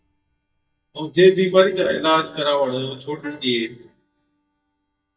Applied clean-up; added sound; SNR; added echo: neural mask model DeepFilterNet 3.